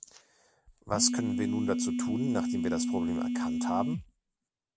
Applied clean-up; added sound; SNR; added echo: none; Telephone; -3 dB; none.